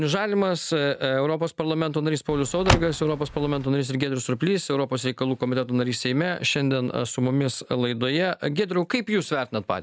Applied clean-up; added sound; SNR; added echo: none; Car; 3 dB; none.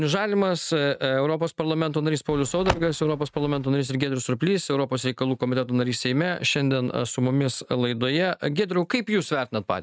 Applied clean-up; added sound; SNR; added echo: neural mask model RNNoise.